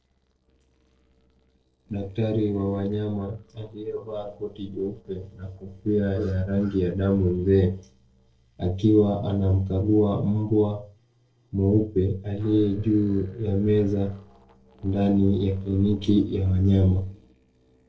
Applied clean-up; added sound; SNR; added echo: neural separator model SepFormer DNS4.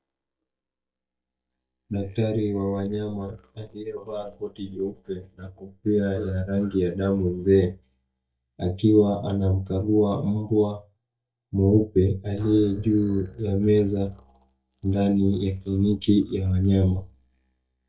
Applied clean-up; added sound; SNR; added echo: neural mask model DeepFilterNet 3.